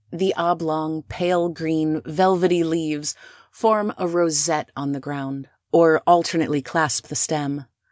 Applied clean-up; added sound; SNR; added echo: none; none; none; none.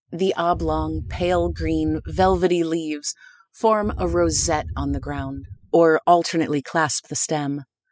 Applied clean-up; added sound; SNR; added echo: classical method spectral subtraction.